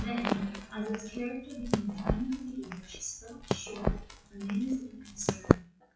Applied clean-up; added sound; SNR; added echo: classical method WPE with log-MMSE.